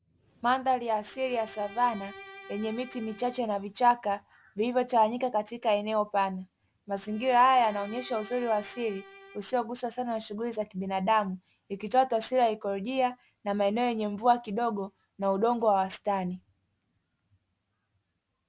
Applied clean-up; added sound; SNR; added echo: none; Bowed string instrument; 19 dB; none.